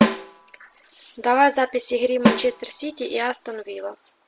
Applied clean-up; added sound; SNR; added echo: none; Snare drum; 1 dB; none.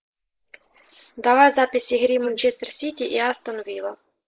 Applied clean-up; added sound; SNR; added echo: neural mask model Resemble Enhance denoiser.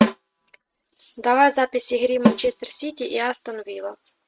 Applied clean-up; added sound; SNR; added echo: neural mask model RNNoise.